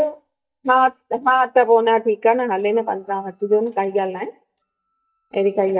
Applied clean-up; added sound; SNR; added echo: neural mask model DeepFilterNet 3.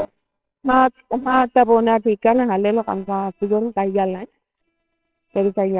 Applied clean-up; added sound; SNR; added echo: neural separator model SepFormer WHAMR!.